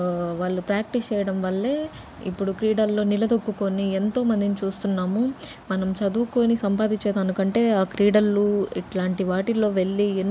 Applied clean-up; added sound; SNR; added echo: none; none; none; none.